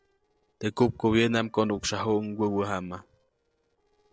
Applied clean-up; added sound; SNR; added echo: neural separator model SepFormer DNS4.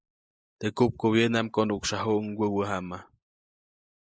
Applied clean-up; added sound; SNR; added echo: neural mask model Resemble Enhance denoiser.